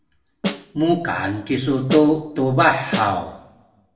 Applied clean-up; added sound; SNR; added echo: none; Snare drum; 8 dB; reverberation time 0.6 s.